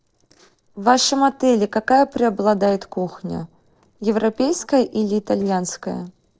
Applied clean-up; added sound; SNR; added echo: neural separator model SepFormer DNS4.